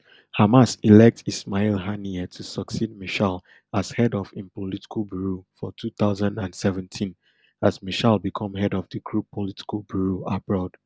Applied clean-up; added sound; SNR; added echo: none; none; none; none.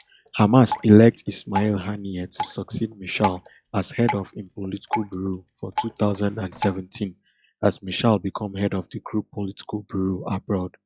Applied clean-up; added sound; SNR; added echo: classical method log-MMSE.